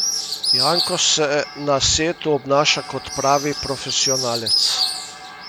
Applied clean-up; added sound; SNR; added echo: none; Bird; 3 dB; none.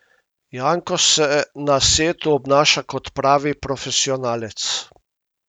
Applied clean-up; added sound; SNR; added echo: none; none; none; none.